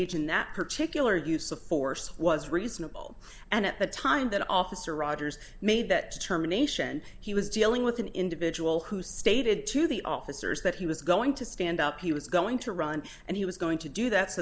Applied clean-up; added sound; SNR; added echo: none; none; none; none.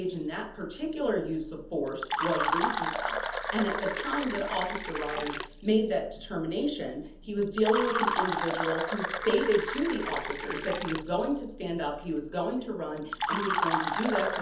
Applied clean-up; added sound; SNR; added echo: none; Fill (with liquid); 2 dB; reverberation time 0.7 s.